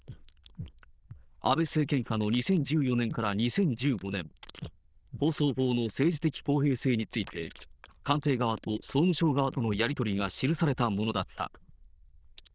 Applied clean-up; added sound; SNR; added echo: neural diffusion model UNIVERSE++.